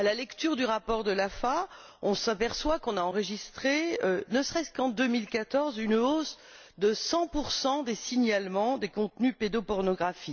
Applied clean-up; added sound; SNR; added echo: none; none; none; none.